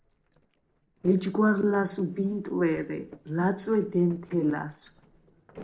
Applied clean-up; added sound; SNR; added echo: neural separator model SepFormer DNS4.